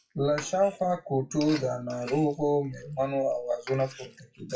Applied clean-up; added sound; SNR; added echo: classical method WPE with log-MMSE.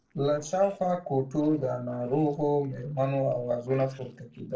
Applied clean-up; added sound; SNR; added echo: neural separator model SepFormer DNS4.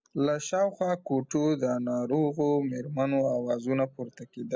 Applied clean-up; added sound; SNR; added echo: none; none; none; none.